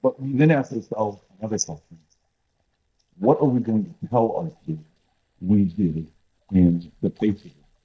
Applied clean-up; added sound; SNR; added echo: neural mask model DeepFilterNet 3.